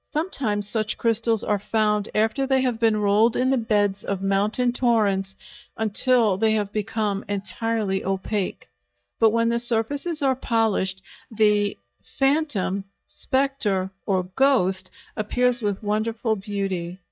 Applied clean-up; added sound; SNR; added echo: neural mask model DeepFilterNet 3.